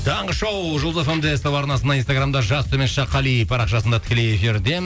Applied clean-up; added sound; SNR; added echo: none; none; none; none.